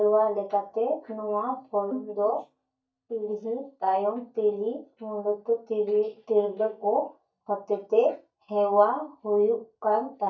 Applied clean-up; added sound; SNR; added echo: neural mask model DeepFilterNet 3.